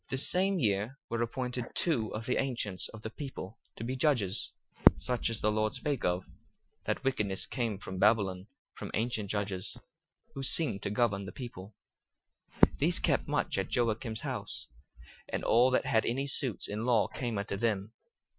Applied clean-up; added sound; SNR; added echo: classical method Wiener filter.